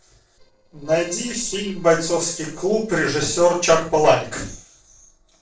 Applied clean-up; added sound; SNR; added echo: neural separator model SepFormer DNS4.